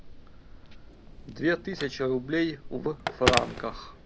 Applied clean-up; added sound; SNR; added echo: none; Telephone; 4 dB; none.